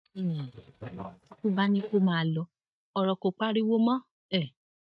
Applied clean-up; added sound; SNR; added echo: neural mask model DeepFilterNet 3.